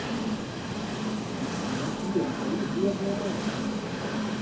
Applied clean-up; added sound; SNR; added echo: none; Train; -4 dB; reverberation time 0.3 s.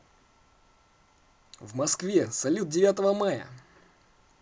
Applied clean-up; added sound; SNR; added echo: none; none; none; none.